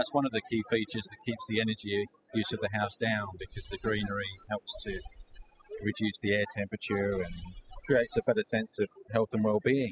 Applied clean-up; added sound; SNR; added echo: classical method spectral subtraction.